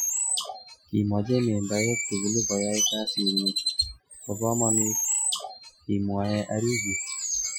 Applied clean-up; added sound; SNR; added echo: classical method Wiener filter.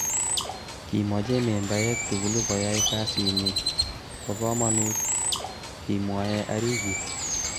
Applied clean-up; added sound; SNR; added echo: none; Bird; 1 dB; none.